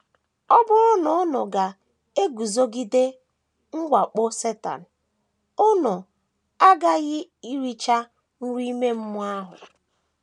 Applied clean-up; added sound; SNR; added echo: none; none; none; none.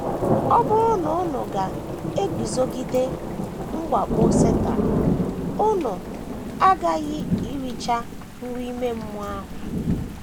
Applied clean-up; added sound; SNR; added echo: none; Thunder / Rain; 0 dB; none.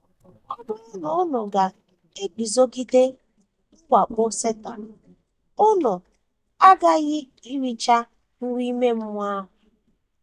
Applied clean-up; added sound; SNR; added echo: neural mask model DeepFilterNet 3.